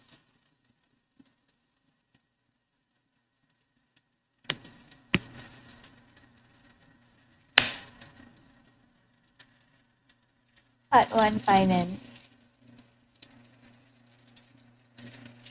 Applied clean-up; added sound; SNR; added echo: neural mask model RNNoise.